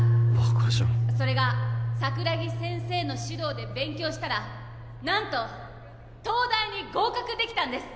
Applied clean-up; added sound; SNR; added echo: none; Piano; -2 dB; none.